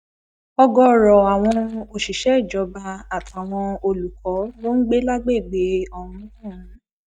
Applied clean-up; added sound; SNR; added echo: neural mask model DeepFilterNet 3.